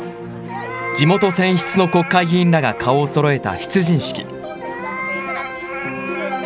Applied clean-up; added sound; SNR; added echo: none; Meow; 11 dB; none.